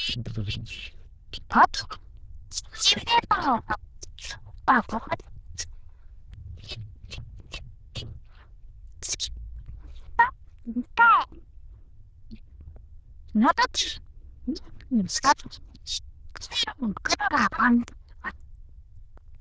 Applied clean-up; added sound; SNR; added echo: neural diffusion model UNIVERSE++.